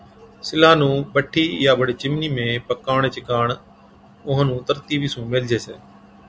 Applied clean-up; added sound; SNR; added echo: none; none; none; none.